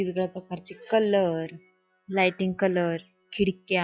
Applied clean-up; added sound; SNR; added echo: classical method log-MMSE.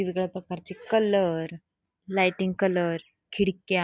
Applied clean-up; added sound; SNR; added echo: none; none; none; none.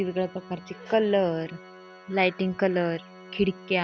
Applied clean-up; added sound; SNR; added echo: none; Organ; 20 dB; none.